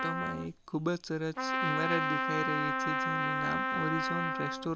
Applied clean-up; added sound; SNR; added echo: none; Trumpet; -3 dB; none.